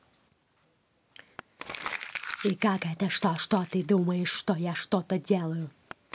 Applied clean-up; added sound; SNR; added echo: none; Crumpling, crinkling; 15 dB; none.